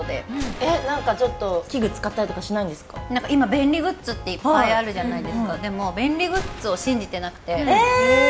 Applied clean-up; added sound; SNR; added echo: none; Gunshot, gunfire; 20 dB; none.